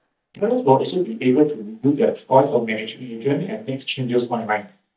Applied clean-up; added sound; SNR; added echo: neural mask model DeepFilterNet 3.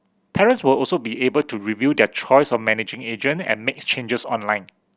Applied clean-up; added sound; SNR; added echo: none; none; none; none.